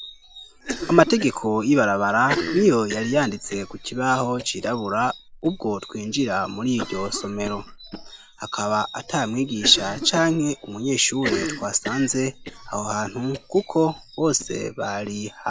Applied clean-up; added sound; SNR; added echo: none; Cough; 12 dB; none.